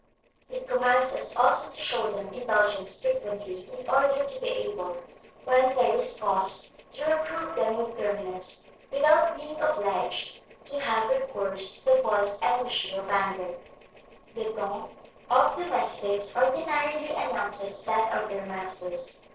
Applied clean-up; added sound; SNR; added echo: neural separator model SepFormer DNS4.